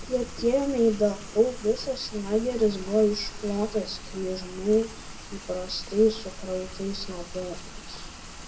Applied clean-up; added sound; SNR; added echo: none; Rain; 12 dB; reverberation time 0.6 s.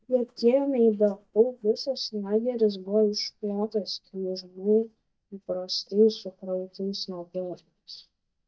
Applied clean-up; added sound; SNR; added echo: neural mask model DeepFilterNet 3.